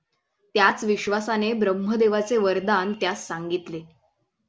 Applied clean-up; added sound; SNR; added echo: none; none; none; none.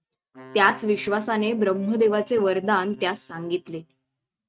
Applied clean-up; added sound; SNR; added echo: neural mask model RNNoise.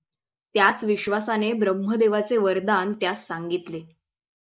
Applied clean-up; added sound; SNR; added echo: neural mask model Resemble Enhance denoiser.